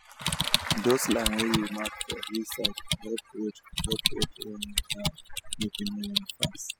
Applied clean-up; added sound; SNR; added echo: classical method spectral subtraction.